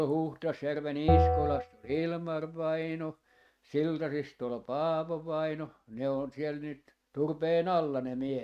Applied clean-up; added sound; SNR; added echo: neural mask model RNNoise.